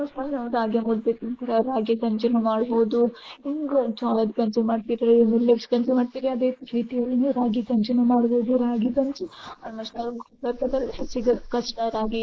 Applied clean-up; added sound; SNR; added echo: neural mask model Resemble Enhance denoiser.